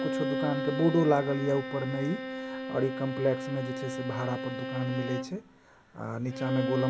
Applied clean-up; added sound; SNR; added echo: none; Bowed string instrument; 4 dB; none.